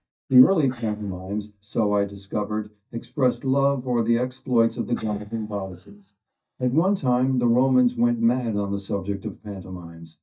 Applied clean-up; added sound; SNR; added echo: neural mask model DeepFilterNet 3.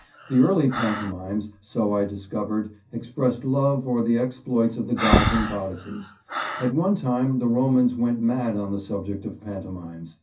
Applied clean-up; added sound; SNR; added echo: none; Breathing; 8 dB; reverberation time 0.3 s.